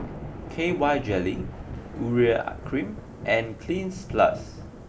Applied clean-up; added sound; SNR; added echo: none; Thunder / Rain; 11 dB; none.